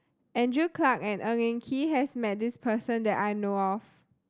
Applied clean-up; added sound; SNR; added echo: none; none; none; none.